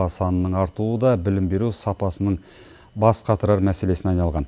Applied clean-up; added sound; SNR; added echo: none; none; none; none.